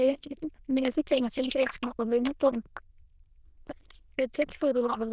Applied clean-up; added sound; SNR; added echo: neural diffusion model UNIVERSE++.